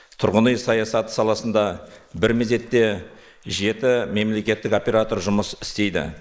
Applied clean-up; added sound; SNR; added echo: neural mask model Resemble Enhance denoiser.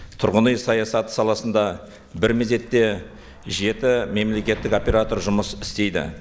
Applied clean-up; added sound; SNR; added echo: none; Explosion; 17 dB; none.